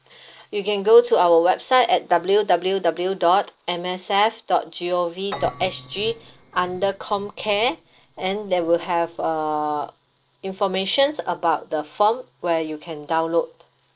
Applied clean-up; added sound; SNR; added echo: neural separator model SepFormer DNS4.